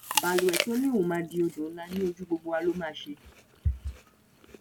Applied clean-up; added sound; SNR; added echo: none; Chewing, mastication; 7 dB; none.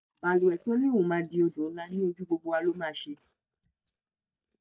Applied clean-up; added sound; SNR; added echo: neural mask model DeepFilterNet 3.